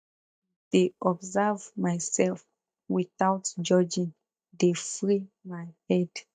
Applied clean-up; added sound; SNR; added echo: neural mask model DeepFilterNet 3.